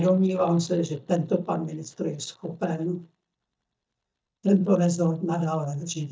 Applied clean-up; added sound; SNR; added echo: neural mask model DeepFilterNet 3.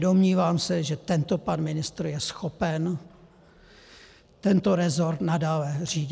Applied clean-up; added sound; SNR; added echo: none; none; none; none.